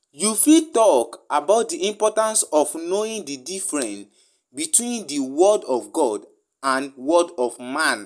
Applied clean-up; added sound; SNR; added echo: none; none; none; none.